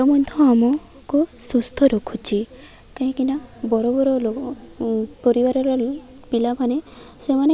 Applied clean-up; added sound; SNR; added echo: none; none; none; none.